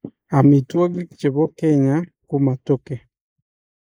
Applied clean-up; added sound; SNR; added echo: neural mask model Resemble Enhance denoiser.